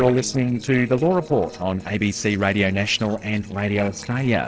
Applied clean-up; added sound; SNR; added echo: neural separator model SepFormer DNS4.